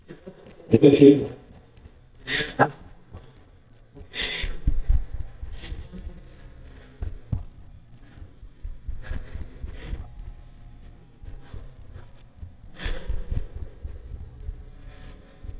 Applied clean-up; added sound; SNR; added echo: neural mask model DeepFilterNet 3.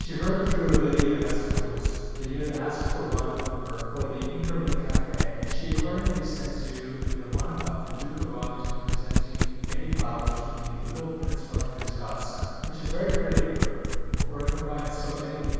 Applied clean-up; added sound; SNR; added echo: none; Domestic sounds, home sounds; -4 dB; reverberation time 2.2 s.